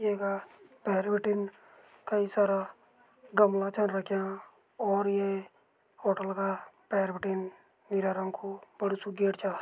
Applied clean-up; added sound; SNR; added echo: none; none; none; none.